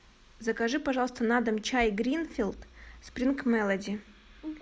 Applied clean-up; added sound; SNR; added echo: none; none; none; none.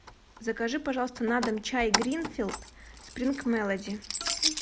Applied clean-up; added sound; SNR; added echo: none; Keys jangling; 4 dB; none.